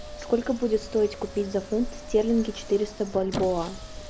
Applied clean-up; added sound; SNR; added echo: none; Bird + Squeak; 11 dB; none.